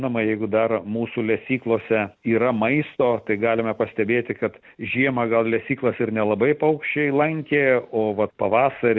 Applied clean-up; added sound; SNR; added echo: none; none; none; none.